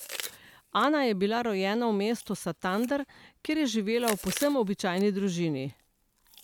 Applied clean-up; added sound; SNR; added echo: none; Chewing, mastication; 16 dB; none.